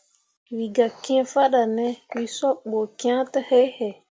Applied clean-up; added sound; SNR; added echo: none; none; none; none.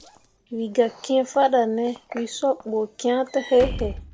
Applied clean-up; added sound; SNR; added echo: none; Walk, footsteps / Slam; 15 dB; none.